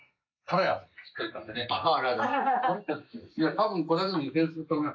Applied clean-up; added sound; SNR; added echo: neural mask model Resemble Enhance denoiser.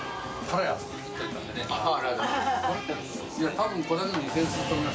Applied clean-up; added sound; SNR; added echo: none; none; none; none.